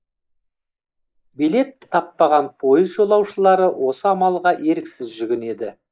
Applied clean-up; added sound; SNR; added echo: neural mask model Resemble Enhance denoiser.